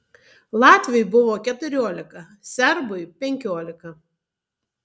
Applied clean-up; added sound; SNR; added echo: none; none; none; none.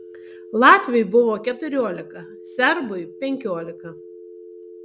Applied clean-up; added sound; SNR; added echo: none; Telephone; 19 dB; none.